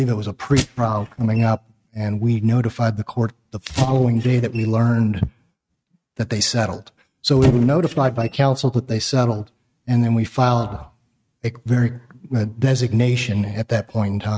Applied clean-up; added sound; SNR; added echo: neural mask model RNNoise.